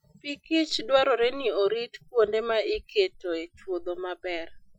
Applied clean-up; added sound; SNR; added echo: classical method Wiener filter.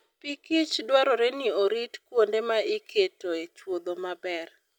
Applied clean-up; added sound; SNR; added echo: none; none; none; none.